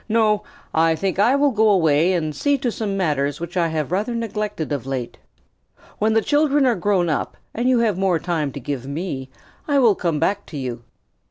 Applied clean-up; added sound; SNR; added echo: none; none; none; none.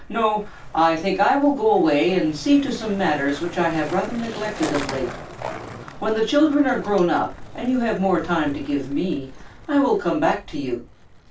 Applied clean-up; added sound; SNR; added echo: none; Skateboard; 16 dB; reverberation time 0.2 s.